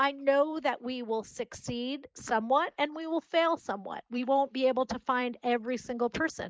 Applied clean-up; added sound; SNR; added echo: neural mask model Resemble Enhance denoiser.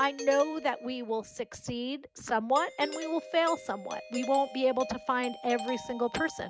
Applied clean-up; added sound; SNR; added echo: none; Doorbell; 12 dB; none.